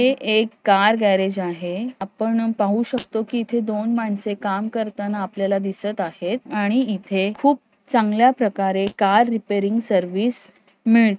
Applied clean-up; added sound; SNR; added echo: neural mask model RNNoise.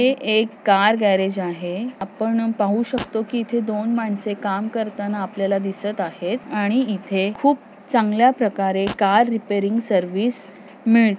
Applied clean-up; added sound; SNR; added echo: none; Fart; 17 dB; none.